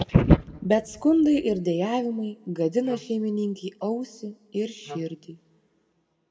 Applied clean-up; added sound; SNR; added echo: none; Wind instrument, woodwind instrument; 17 dB; reverberation time 0.7 s.